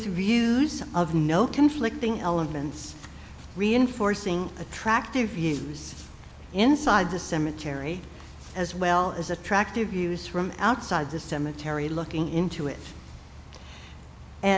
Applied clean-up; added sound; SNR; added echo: none; none; none; none.